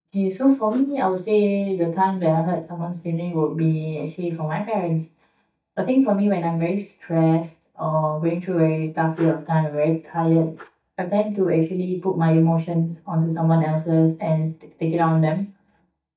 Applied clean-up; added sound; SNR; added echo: neural mask model DeepFilterNet 3.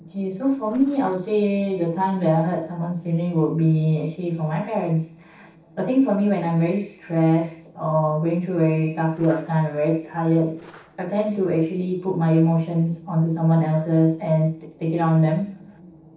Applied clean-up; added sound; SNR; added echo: neural separator model SepFormer DNS4.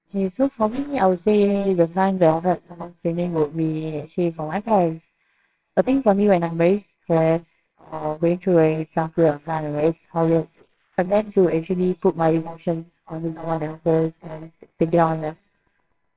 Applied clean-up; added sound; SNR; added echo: neural separator model SepFormer WHAMR!.